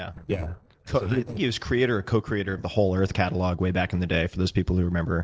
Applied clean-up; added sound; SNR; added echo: neural separator model SepFormer DNS4.